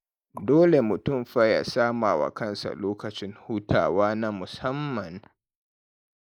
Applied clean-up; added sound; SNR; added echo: neural mask model Resemble Enhance denoiser.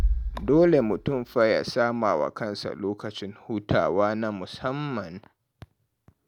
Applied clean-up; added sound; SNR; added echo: none; Bass drum; 10 dB; none.